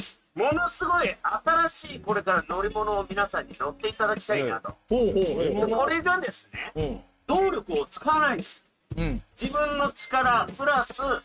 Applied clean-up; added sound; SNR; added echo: neural mask model RNNoise.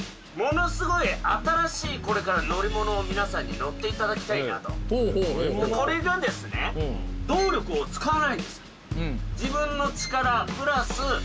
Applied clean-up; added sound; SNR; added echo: none; Bowed string instrument; 18 dB; none.